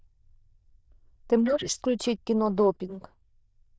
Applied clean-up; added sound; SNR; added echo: neural diffusion model UNIVERSE++.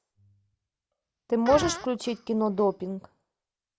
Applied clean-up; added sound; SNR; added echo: none; Fart; 11 dB; none.